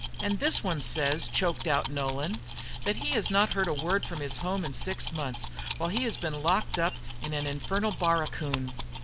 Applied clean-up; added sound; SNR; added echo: none; Keys jangling; 4 dB; none.